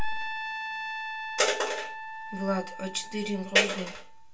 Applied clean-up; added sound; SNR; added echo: none; Trumpet; 7 dB; reverberation time 0.2 s.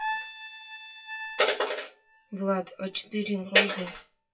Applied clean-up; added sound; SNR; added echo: classical method WPE with log-MMSE.